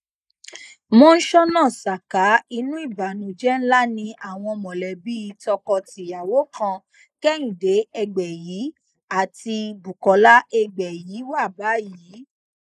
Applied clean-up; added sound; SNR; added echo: neural mask model Resemble Enhance denoiser.